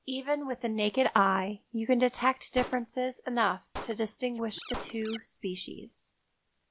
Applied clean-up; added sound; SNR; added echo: none; Scratching (performance technique) + Gunshot, gunfire; 13 dB; none.